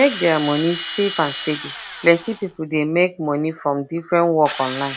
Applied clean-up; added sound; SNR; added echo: none; Drill; 12 dB; none.